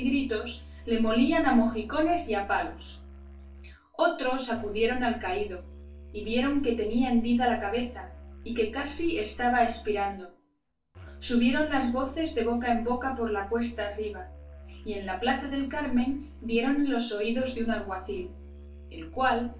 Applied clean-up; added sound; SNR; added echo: none; Musical instrument; 17 dB; reverberation time 0.1 s.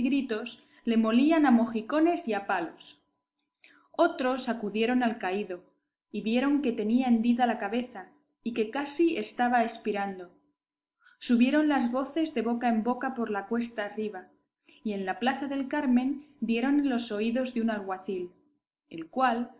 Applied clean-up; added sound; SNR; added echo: none; none; none; none.